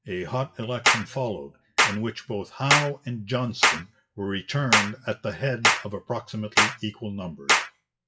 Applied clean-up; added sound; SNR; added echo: classical method WPE with log-MMSE.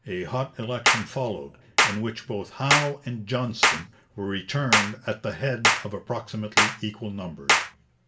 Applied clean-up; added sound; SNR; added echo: none; Clapping; -4 dB; reverberation time 0.8 s.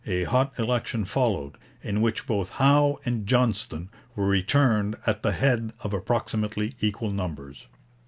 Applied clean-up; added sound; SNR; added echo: none; none; none; none.